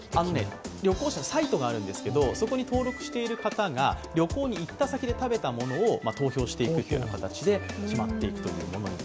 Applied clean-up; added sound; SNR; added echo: none; none; none; none.